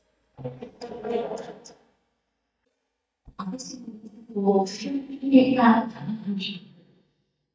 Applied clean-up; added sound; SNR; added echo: neural mask model DeepFilterNet 3.